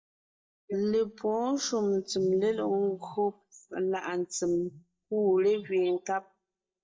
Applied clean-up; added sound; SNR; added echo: neural mask model DeepFilterNet 3.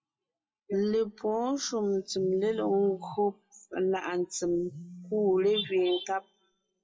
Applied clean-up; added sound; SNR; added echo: classical method WPE with log-MMSE.